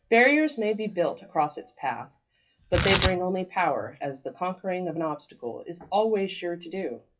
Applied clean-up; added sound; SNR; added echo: classical method WPE with log-MMSE.